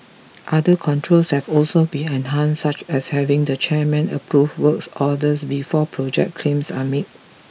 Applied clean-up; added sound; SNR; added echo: none; none; none; none.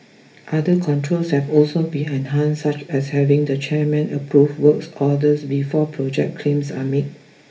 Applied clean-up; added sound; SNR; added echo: none; none; none; reverberation time 0.3 s.